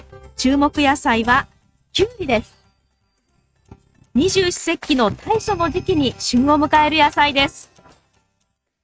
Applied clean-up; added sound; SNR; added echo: neural mask model RNNoise.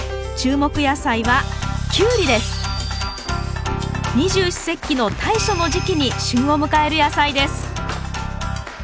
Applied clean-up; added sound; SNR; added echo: none; Cutlery, silverware / Drawer open or close; 17 dB; none.